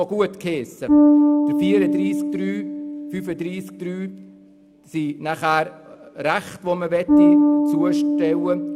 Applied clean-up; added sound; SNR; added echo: none; Bass guitar; -5 dB; none.